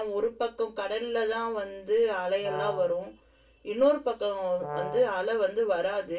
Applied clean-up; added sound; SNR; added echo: none; Brass instrument; 10 dB; reverberation time 0.2 s.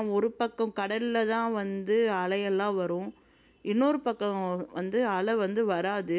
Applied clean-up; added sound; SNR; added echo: none; none; none; none.